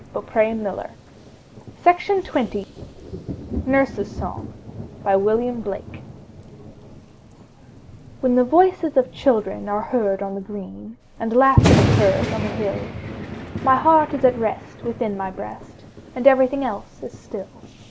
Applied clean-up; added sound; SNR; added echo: none; Thunder; 6 dB; none.